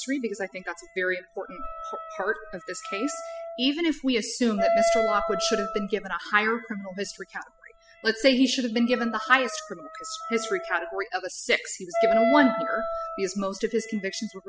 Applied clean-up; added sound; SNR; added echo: classical method spectral subtraction.